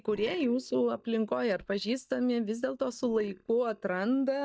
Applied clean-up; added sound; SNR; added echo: neural mask model DeepFilterNet 3.